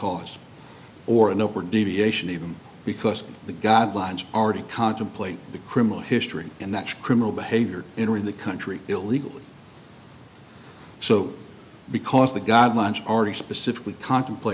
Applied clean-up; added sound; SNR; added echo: none; none; none; none.